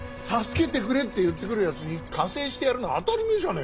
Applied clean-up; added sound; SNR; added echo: none; Traffic noise, roadway noise; 19 dB; none.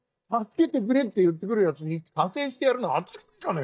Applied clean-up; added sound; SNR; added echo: neural mask model DeepFilterNet 3.